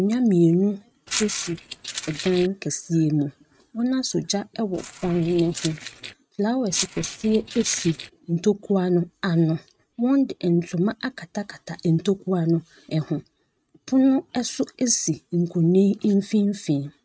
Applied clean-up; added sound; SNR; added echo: neural mask model RNNoise.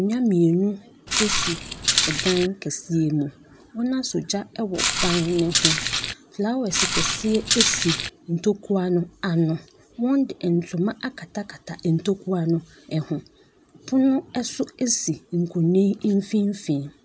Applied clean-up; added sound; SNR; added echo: none; Walk, footsteps; 0 dB; none.